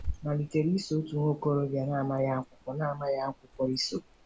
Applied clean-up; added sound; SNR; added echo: none; Bird; 13 dB; none.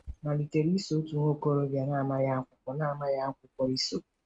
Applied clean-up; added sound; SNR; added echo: neural mask model RNNoise.